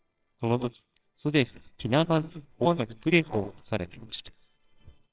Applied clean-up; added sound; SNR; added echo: neural separator model SepFormer WHAMR!.